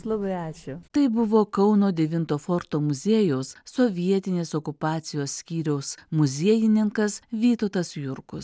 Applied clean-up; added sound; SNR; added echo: none; none; none; none.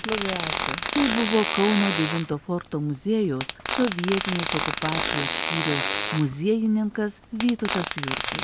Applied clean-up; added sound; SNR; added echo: none; Fart; 1 dB; none.